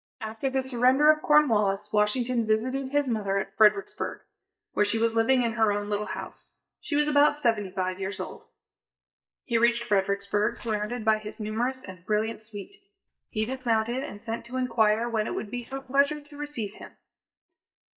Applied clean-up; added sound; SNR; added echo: neural mask model DeepFilterNet 3.